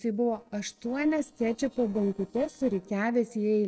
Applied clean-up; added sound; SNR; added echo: neural separator model SepFormer DNS4.